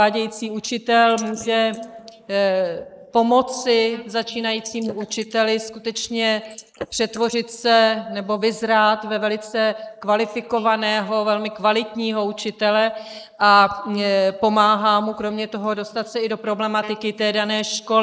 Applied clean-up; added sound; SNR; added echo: neural mask model Resemble Enhance denoiser.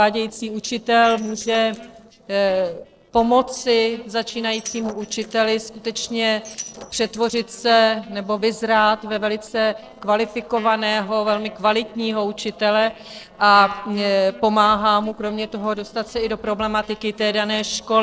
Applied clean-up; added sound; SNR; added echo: neural separator model SepFormer DNS4.